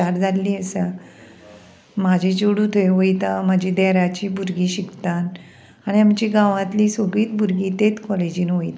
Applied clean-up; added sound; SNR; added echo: none; none; none; none.